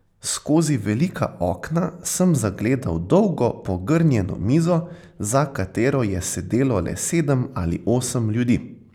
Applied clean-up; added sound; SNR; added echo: none; none; none; none.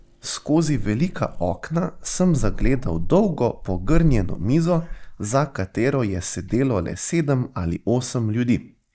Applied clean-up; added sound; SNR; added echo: neural mask model DeepFilterNet 3.